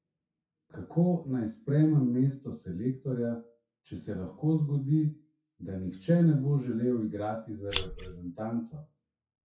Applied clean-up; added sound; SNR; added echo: classical method WPE with log-MMSE.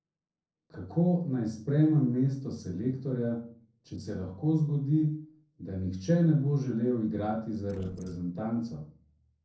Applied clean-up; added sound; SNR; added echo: neural separator model SepFormer DNS4.